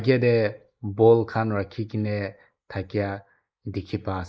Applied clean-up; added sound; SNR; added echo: neural mask model Resemble Enhance denoiser.